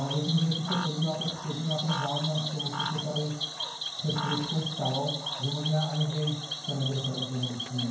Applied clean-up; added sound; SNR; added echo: none; Cricket / Frog; 5 dB; reverberation time 0.9 s.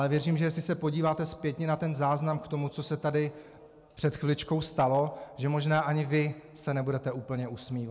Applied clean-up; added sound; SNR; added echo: none; none; none; none.